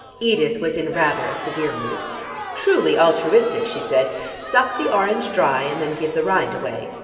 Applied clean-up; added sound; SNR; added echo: none; Crowd; 12 dB; reverberation time 2.9 s.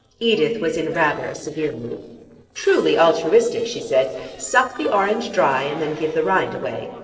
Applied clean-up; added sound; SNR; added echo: neural separator model SepFormer DNS4.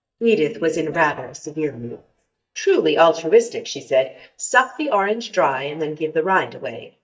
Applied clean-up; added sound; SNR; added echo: neural mask model DeepFilterNet 3.